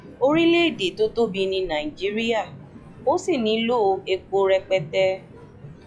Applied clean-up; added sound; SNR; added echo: classical method log-MMSE.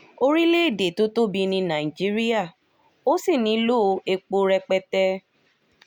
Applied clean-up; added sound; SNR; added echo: none; none; none; none.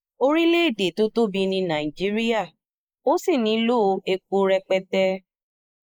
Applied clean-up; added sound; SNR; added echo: neural mask model Resemble Enhance denoiser.